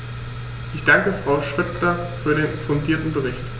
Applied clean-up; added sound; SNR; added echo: none; none; none; none.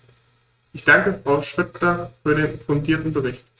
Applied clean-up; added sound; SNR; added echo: neural mask model RNNoise.